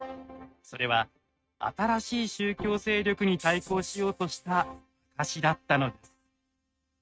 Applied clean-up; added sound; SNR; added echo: neural mask model RNNoise.